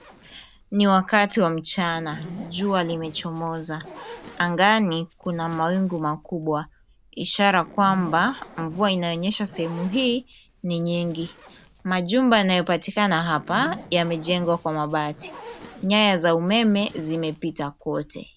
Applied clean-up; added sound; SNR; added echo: none; Zipper (clothing); 20 dB; none.